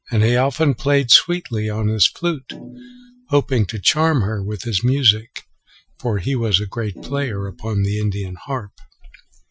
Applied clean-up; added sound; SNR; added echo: classical method Wiener filter.